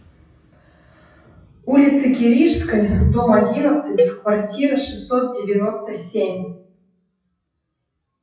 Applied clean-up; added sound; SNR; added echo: classical method WPE with log-MMSE.